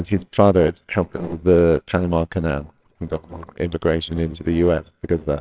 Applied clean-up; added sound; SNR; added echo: neural separator model SepFormer WHAMR!.